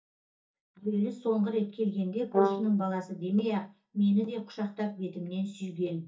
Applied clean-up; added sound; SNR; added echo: neural mask model DeepFilterNet 3.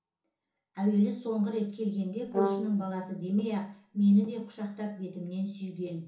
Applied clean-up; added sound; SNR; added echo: none; Brass instrument; 1 dB; reverberation time 0.7 s.